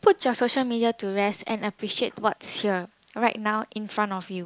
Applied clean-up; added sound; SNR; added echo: neural mask model Resemble Enhance denoiser.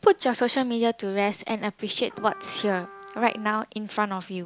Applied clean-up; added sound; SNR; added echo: none; Trumpet; 19 dB; none.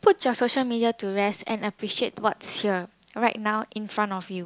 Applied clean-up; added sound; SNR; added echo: none; none; none; none.